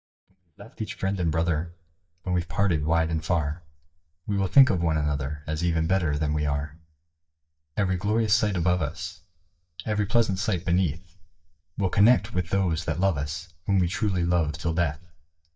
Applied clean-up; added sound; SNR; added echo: neural mask model DeepFilterNet 3.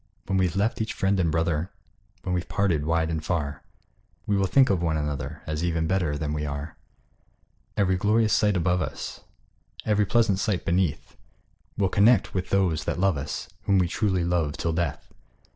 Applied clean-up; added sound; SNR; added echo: none; none; none; none.